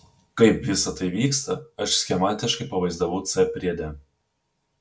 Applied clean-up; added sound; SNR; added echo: none; none; none; none.